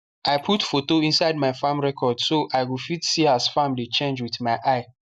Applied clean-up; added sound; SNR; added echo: neural mask model Resemble Enhance denoiser.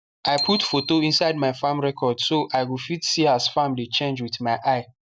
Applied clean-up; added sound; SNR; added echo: none; Bicycle bell; 11 dB; none.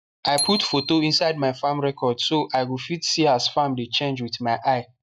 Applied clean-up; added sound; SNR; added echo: classical method log-MMSE.